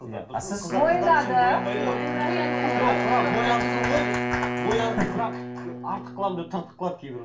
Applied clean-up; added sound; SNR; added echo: none; Wind instrument, woodwind instrument; 3 dB; reverberation time 0.3 s.